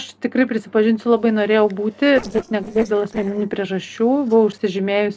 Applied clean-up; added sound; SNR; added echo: neural separator model SepFormer DNS4.